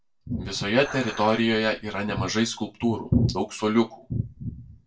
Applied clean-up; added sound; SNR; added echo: none; Dishes, pots, and pans; 16 dB; reverberation time 0.2 s.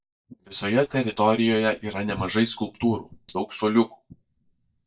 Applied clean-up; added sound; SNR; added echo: neural mask model DeepFilterNet 3.